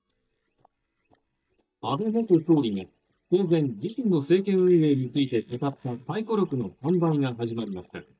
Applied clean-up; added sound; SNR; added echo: neural mask model DeepFilterNet 3.